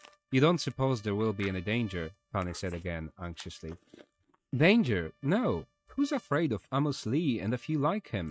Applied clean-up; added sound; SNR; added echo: neural mask model RNNoise.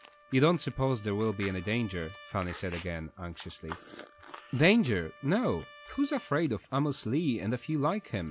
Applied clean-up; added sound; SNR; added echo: none; Trumpet + Chewing, mastication; 19 dB; none.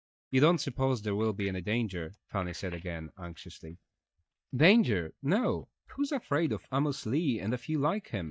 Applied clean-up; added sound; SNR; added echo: neural mask model DeepFilterNet 3.